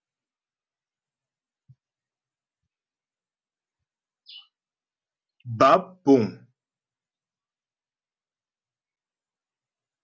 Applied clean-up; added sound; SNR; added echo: none; none; none; none.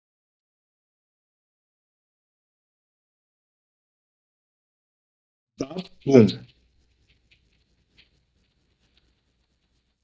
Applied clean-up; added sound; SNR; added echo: neural mask model DeepFilterNet 3.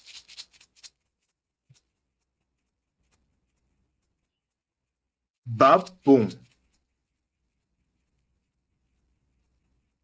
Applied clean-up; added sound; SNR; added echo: neural mask model RNNoise.